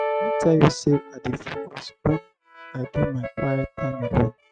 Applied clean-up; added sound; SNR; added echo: neural mask model RNNoise.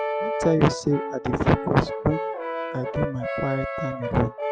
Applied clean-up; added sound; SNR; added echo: none; Brass instrument; 5 dB; none.